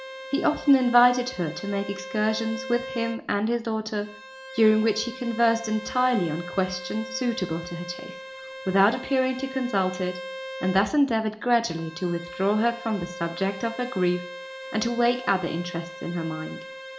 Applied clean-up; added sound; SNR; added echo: none; Bowed string instrument; 13 dB; reverberation time 0.4 s.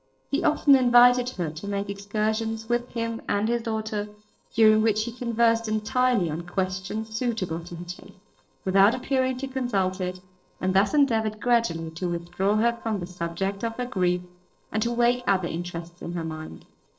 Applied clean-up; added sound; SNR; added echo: neural separator model SepFormer DNS4.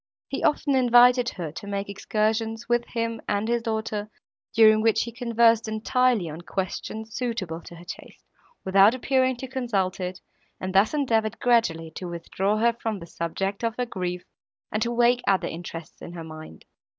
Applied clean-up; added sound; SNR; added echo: none; none; none; none.